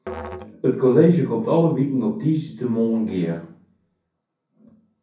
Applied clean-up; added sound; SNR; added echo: none; Musical instrument; 18 dB; reverberation time 0.6 s.